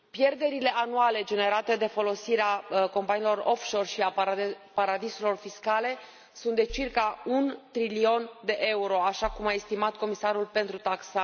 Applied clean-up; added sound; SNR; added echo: none; Bass drum; 18 dB; none.